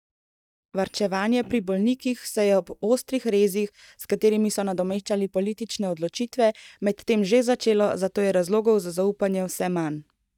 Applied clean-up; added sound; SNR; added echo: neural mask model DeepFilterNet 3.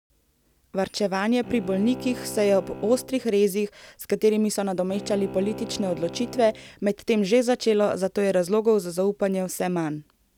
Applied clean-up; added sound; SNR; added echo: none; Bowed string instrument; 15 dB; none.